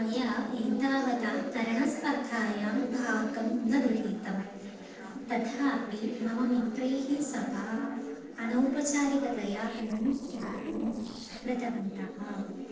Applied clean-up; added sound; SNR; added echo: neural separator model SepFormer DNS4.